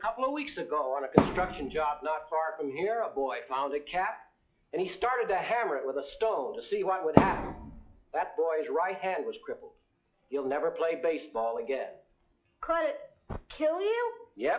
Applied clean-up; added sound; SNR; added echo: classical method log-MMSE.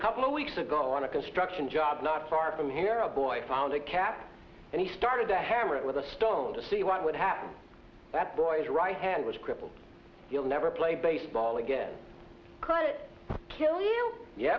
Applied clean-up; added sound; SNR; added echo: none; none; none; none.